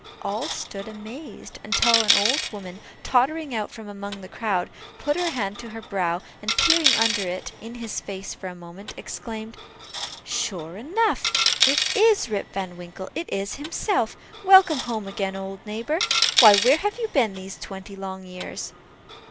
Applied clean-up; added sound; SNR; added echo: none; Coin (dropping); 3 dB; none.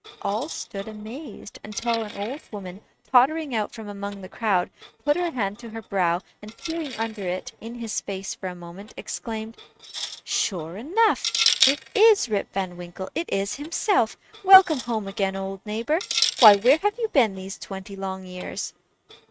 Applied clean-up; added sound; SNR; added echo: neural mask model RNNoise.